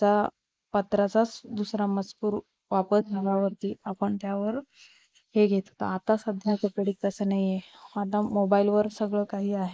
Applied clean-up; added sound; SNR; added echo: neural mask model Resemble Enhance denoiser.